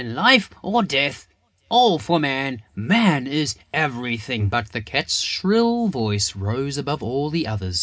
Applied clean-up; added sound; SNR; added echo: none; none; none; reverberation time 0.3 s.